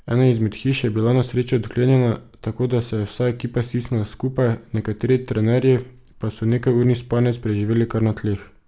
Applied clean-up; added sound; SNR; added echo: none; none; none; none.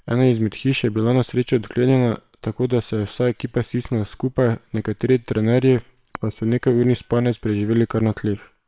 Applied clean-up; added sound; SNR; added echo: neural separator model SepFormer WHAM!.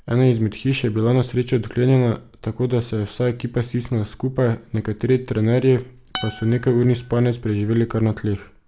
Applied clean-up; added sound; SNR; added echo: none; Acoustic guitar; 16 dB; none.